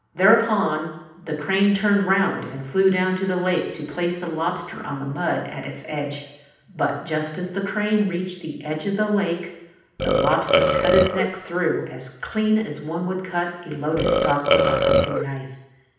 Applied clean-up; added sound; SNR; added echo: none; Burping, eructation; -4 dB; reverberation time 0.9 s.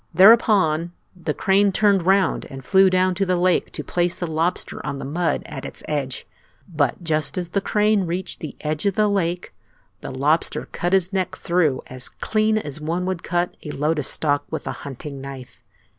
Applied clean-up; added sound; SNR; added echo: none; none; none; none.